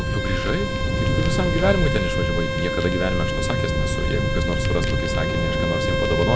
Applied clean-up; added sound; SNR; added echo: none; Bowed string instrument + Fire; -4 dB; none.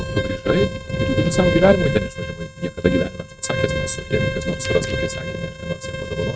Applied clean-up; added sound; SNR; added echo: neural mask model RNNoise.